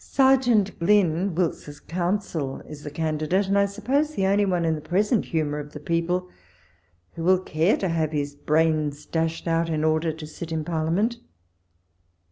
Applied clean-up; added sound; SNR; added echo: none; none; none; none.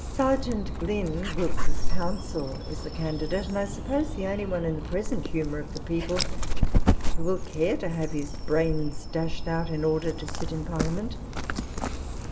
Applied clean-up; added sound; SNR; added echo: none; Dog; -5 dB; reverberation time 0.8 s.